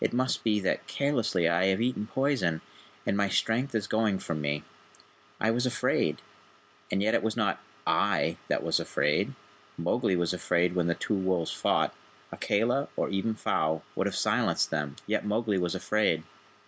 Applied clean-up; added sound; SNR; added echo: none; none; none; none.